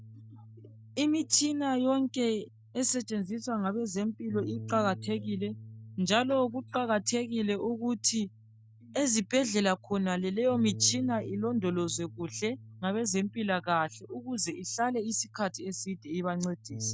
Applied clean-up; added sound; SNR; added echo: none; Bass guitar; 16 dB; none.